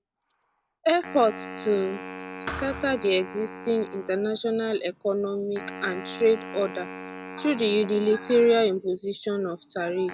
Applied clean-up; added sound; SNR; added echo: none; Wind instrument, woodwind instrument + Thump, thud; 14 dB; none.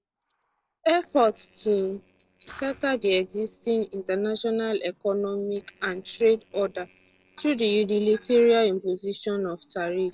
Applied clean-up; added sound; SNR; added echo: neural separator model SepFormer DNS4.